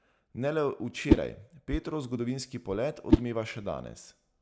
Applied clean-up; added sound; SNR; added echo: none; Whoosh, swoosh, swish; -1 dB; none.